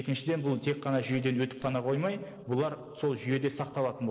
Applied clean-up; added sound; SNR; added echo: neural separator model SepFormer DNS4.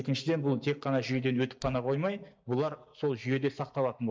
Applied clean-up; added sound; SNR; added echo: neural mask model DeepFilterNet 3.